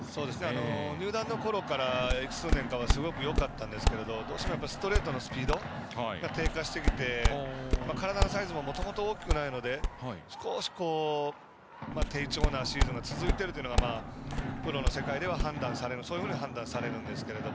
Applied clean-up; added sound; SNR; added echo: none; Walk, footsteps; -1 dB; none.